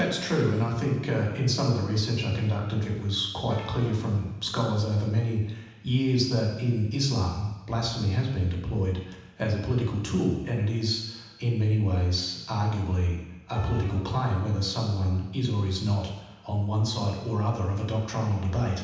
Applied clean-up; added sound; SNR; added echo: none; Wind instrument, woodwind instrument; 19 dB; reverberation time 1.1 s.